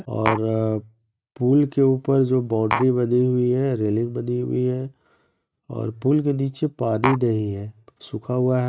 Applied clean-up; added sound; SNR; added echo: neural mask model RNNoise.